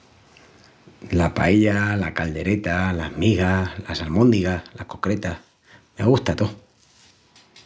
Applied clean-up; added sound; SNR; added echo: none; none; none; none.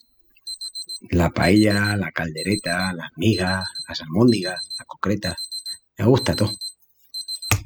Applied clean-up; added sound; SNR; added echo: classical method spectral subtraction.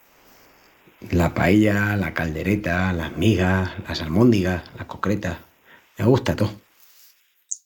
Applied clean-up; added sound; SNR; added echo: neural mask model Resemble Enhance denoiser.